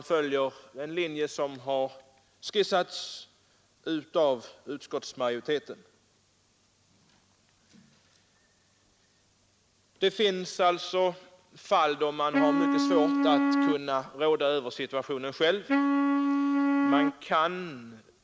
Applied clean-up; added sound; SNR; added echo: none; Wind instrument, woodwind instrument; -4 dB; none.